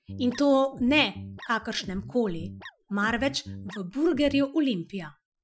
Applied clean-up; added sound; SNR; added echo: classical method Wiener filter.